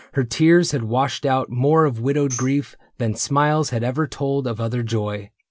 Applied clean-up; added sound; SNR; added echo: none; Tambourine; 17 dB; none.